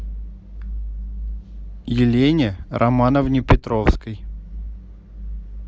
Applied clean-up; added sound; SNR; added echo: none; none; none; none.